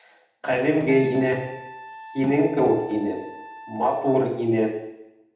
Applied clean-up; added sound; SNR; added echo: none; Trumpet; 17 dB; reverberation time 0.8 s.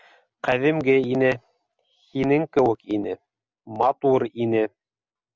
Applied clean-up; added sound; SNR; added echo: none; none; none; none.